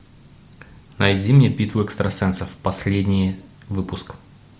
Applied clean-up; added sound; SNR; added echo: none; none; none; none.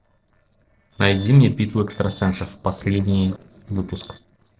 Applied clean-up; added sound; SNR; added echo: neural separator model SepFormer DNS4.